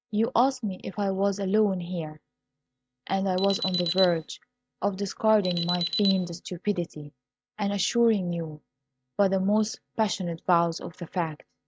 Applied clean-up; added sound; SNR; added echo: neural mask model RNNoise.